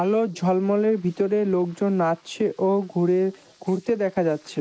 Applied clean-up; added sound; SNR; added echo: neural mask model Resemble Enhance denoiser.